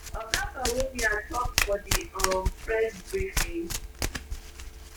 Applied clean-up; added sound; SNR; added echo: none; Domestic sounds, home sounds; 0 dB; none.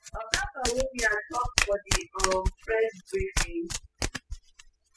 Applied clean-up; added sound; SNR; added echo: classical method spectral subtraction.